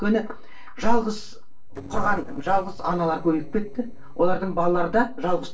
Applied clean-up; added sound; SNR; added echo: neural separator model SepFormer DNS4.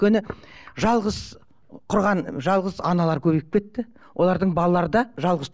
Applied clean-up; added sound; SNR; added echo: none; none; none; none.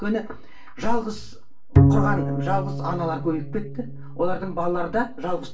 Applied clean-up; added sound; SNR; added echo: none; Bowed string instrument; -2 dB; reverberation time 0.3 s.